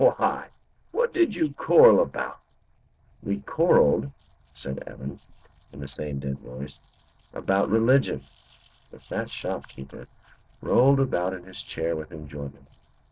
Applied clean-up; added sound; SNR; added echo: neural separator model SepFormer DNS4.